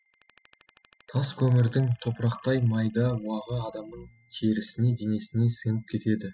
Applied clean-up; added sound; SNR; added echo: classical method spectral subtraction.